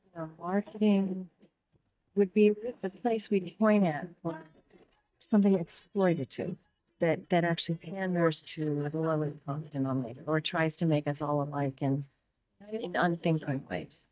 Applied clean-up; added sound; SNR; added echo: neural mask model DeepFilterNet 3.